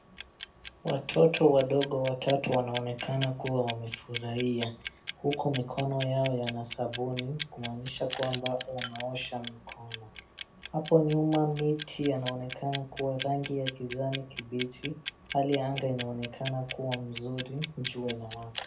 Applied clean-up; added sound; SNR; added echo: none; Clock; 12 dB; reverberation time 0.3 s.